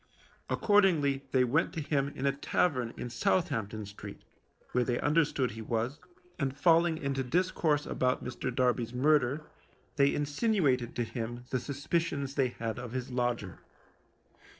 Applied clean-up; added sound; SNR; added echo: neural separator model SepFormer DNS4.